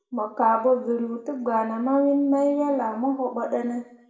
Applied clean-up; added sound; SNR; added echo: none; none; none; reverberation time 0.7 s.